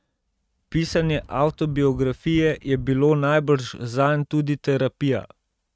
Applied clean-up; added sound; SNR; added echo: neural mask model RNNoise.